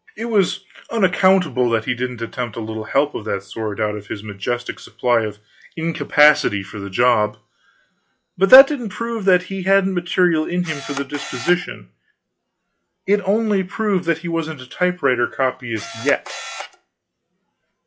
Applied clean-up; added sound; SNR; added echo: classical method log-MMSE.